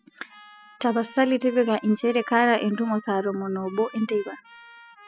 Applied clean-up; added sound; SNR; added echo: classical method spectral subtraction.